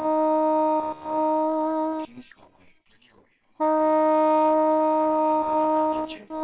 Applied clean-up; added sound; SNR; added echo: neural separator model SepFormer WHAMR!.